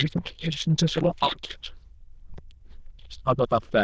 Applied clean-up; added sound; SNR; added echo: neural diffusion model UNIVERSE++.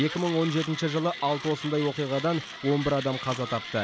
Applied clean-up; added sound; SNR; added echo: none; Mechanisms; 11 dB; none.